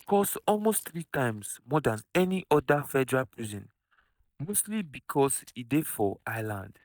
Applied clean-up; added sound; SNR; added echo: neural mask model DeepFilterNet 3.